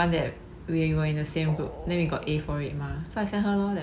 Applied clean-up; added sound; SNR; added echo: none; none; none; none.